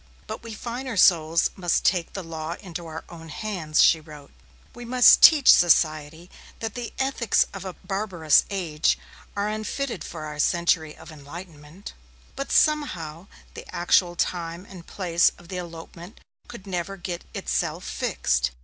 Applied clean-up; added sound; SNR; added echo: none; none; none; none.